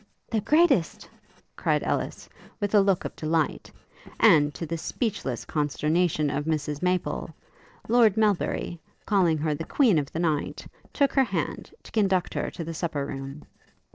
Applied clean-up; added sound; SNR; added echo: neural separator model SepFormer DNS4.